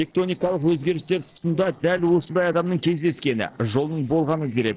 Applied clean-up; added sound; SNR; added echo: neural separator model SepFormer DNS4.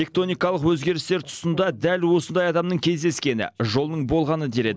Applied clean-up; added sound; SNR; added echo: none; none; none; none.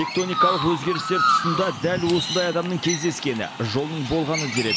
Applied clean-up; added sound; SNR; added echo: none; Chirp, tweet; 2 dB; none.